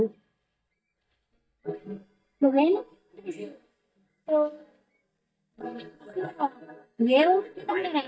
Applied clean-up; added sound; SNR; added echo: neural mask model DeepFilterNet 3.